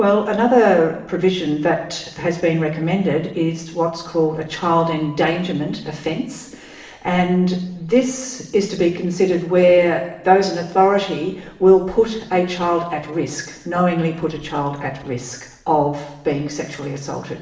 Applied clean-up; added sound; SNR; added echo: none; none; none; reverberation time 0.9 s.